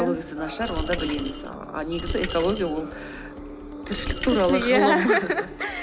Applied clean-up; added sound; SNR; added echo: none; Coin (dropping); 8 dB; none.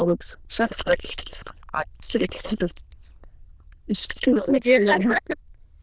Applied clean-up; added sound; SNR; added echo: neural diffusion model UNIVERSE++.